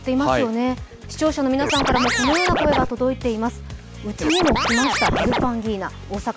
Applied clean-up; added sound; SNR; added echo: none; Scratching (performance technique); -1 dB; none.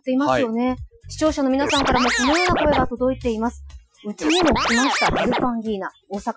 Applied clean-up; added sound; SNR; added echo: classical method Wiener filter.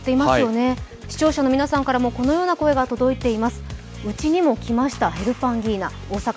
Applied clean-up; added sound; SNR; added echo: none; none; none; none.